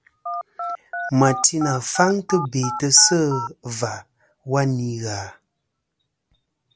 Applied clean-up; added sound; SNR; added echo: none; Telephone; 8 dB; none.